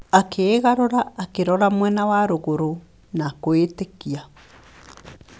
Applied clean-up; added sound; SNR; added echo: none; none; none; none.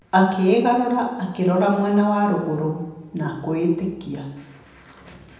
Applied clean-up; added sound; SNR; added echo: none; none; none; reverberation time 0.9 s.